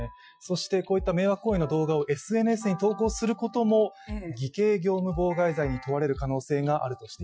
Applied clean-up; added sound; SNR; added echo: classical method Wiener filter.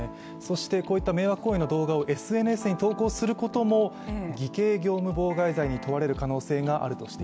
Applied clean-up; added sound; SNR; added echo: none; Piano; 19 dB; none.